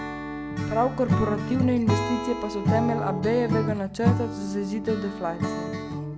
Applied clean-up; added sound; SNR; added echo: none; Acoustic guitar / Strum; 0 dB; none.